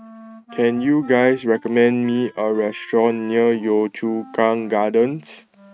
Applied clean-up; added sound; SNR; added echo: neural mask model RNNoise.